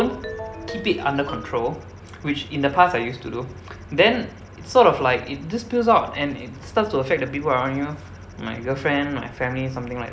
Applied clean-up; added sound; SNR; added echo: none; Ringtone; 14 dB; none.